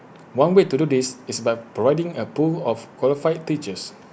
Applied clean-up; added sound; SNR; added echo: none; none; none; none.